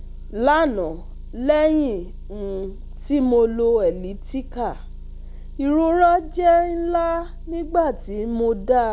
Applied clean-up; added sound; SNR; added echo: none; Motor vehicle (road) / Engine; 13 dB; none.